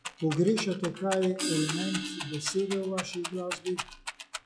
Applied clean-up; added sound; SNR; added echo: classical method log-MMSE.